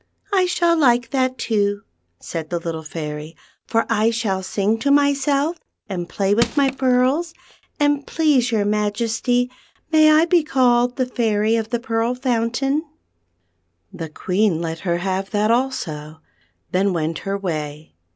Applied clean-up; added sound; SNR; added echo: none; Crushing; 9 dB; none.